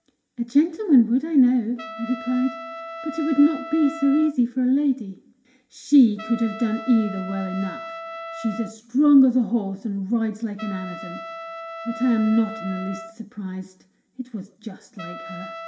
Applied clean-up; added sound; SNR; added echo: none; Trumpet; 15 dB; reverberation time 0.6 s.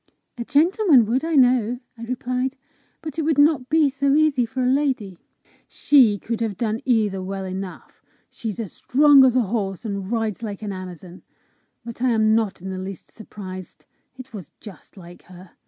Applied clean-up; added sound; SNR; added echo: none; none; none; none.